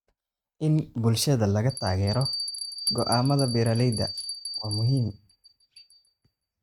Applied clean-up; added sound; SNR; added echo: neural mask model RNNoise.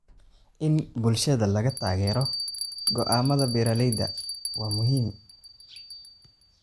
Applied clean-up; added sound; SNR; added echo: none; Bell; 8 dB; none.